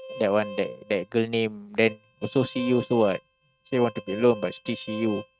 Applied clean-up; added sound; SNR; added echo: neural mask model RNNoise.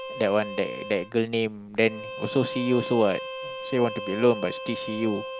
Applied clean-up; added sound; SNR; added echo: none; Bowed string instrument; 10 dB; none.